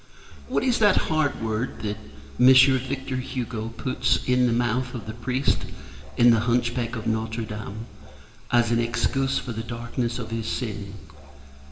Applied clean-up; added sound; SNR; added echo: none; Musical instrument; 20 dB; reverberation time 1.6 s.